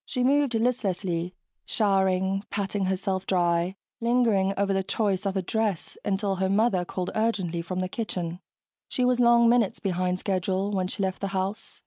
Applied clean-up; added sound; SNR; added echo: none; none; none; none.